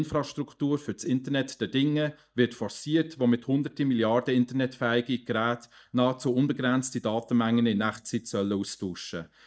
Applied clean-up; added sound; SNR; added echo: neural mask model DeepFilterNet 3.